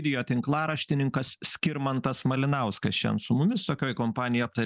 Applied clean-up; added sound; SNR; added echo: none; none; none; none.